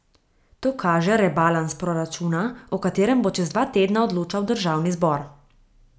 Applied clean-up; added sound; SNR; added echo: none; none; none; none.